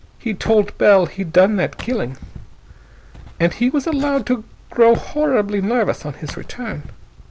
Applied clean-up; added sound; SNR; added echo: none; Walk, footsteps; 16 dB; none.